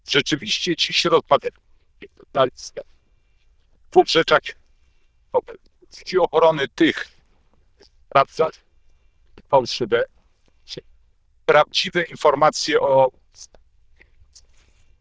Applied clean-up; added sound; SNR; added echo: neural diffusion model UNIVERSE++.